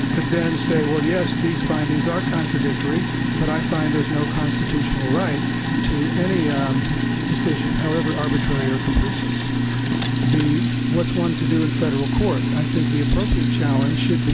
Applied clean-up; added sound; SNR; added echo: none; Sink (filling or washing); -3 dB; none.